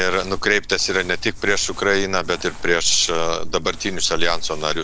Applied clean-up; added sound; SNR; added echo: none; Crumpling, crinkling; 4 dB; none.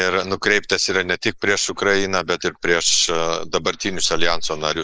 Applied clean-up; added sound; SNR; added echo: neural mask model Resemble Enhance denoiser.